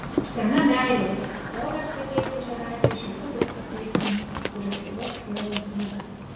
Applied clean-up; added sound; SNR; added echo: none; Burping, eructation; 2 dB; reverberation time 1.0 s.